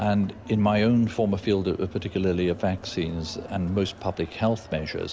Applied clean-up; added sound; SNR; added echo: none; Crowd; 17 dB; none.